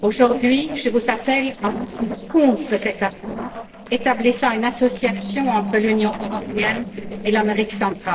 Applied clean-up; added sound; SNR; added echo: neural separator model SepFormer DNS4.